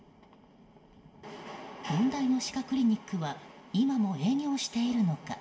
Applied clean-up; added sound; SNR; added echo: none; none; none; reverberation time 0.7 s.